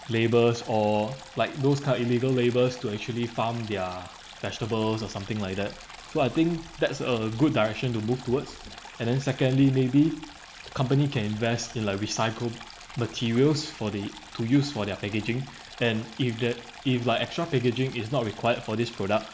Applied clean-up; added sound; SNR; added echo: none; Stream; 19 dB; none.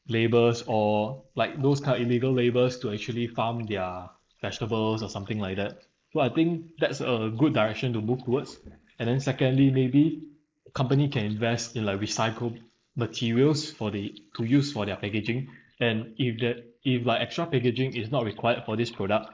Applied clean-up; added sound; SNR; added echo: neural mask model Resemble Enhance denoiser.